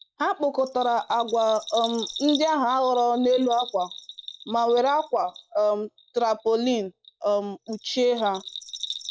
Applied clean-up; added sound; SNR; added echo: classical method log-MMSE.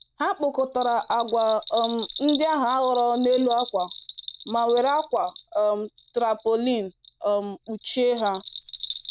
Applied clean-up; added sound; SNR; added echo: none; Bell; 14 dB; none.